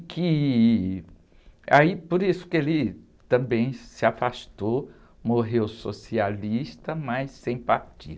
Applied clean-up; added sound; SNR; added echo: none; none; none; none.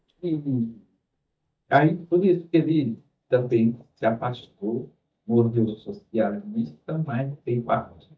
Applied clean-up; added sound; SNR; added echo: neural mask model DeepFilterNet 3.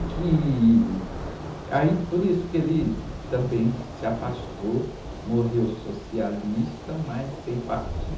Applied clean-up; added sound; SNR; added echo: none; Thunder / Rain; 10 dB; reverberation time 0.6 s.